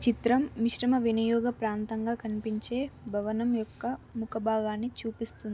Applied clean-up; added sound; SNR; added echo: none; none; none; none.